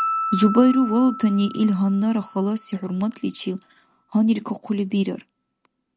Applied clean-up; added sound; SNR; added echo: none; Piano; 11 dB; none.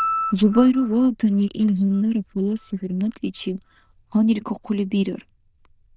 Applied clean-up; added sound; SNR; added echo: neural diffusion model UNIVERSE++.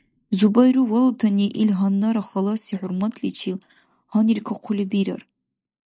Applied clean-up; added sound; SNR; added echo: neural mask model Resemble Enhance denoiser.